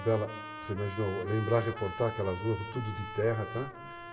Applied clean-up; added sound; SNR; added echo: none; Trumpet; 10 dB; reverberation time 2.9 s.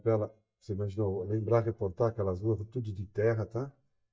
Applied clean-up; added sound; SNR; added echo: neural mask model DeepFilterNet 3.